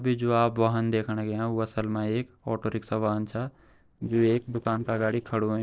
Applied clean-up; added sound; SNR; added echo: neural separator model SepFormer DNS4.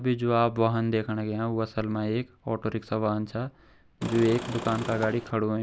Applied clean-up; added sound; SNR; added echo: none; Engine / Car; 9 dB; none.